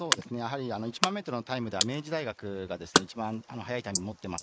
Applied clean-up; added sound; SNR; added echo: neural mask model Resemble Enhance denoiser.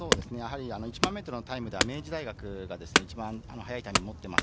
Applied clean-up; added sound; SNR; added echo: none; Wood / Domestic sounds, home sounds; -4 dB; none.